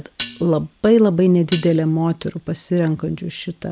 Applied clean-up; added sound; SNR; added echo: none; Dishes, pots, and pans; 15 dB; none.